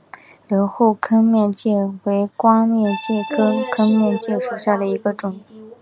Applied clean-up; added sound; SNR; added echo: none; Accordion; 13 dB; none.